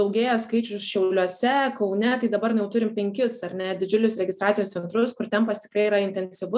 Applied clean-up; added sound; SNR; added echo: none; none; none; none.